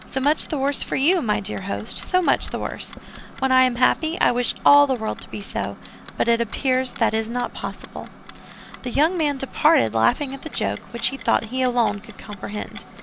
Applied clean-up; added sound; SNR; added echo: none; Clock; 17 dB; none.